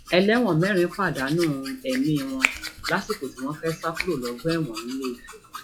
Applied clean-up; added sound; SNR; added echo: classical method log-MMSE.